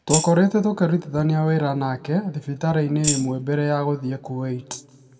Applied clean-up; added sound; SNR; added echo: none; Tambourine; 5 dB; reverberation time 1.8 s.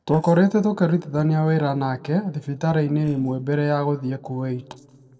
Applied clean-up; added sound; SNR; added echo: neural separator model SepFormer DNS4.